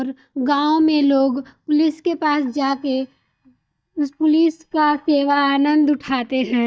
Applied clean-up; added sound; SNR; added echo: neural mask model DeepFilterNet 3.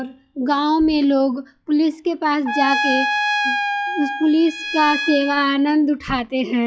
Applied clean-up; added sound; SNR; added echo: classical method log-MMSE.